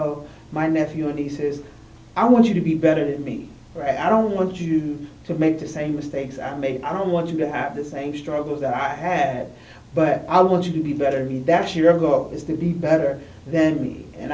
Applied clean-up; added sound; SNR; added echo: none; none; none; none.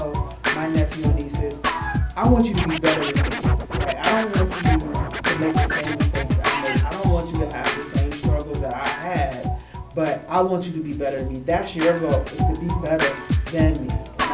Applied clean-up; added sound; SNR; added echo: none; Scratching (performance technique); -2 dB; none.